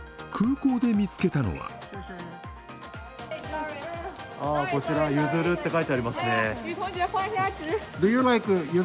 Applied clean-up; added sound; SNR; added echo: none; none; none; none.